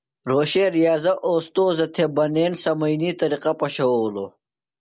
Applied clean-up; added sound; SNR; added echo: none; none; none; none.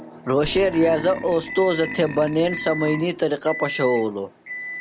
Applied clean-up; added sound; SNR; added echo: none; Burping, eructation + Microwave oven; 11 dB; none.